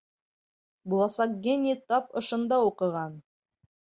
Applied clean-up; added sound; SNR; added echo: none; none; none; none.